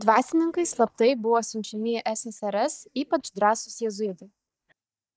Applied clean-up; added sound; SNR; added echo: neural mask model DeepFilterNet 3.